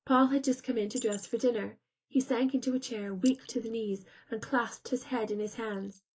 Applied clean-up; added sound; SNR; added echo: neural mask model Resemble Enhance denoiser.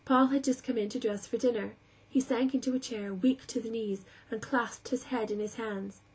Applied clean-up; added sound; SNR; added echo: none; none; none; none.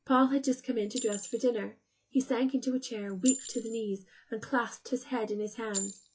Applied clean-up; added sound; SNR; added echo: classical method log-MMSE.